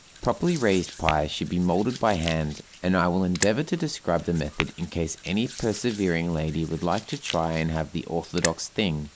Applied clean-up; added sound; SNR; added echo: none; Hands + Tap / Glass; 12 dB; none.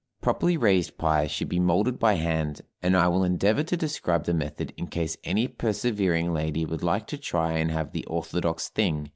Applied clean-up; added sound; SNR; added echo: none; none; none; none.